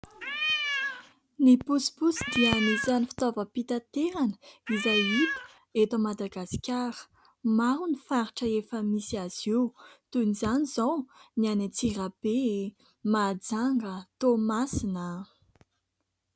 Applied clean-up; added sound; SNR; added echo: none; Cat; 2 dB; none.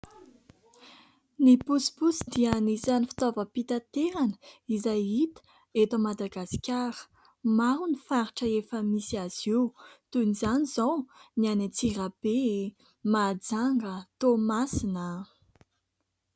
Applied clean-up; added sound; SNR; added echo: none; none; none; none.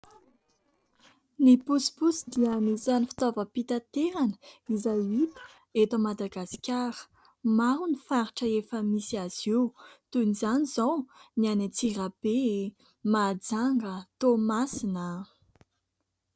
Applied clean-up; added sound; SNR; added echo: neural separator model SepFormer DNS4.